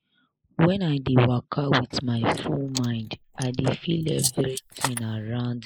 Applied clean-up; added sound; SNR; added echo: neural mask model Resemble Enhance denoiser.